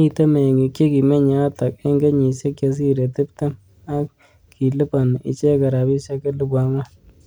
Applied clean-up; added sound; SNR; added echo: none; none; none; none.